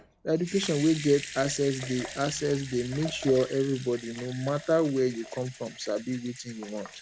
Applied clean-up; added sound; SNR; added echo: none; Sink (filling or washing) / Water tap, faucet / Liquid; 14 dB; none.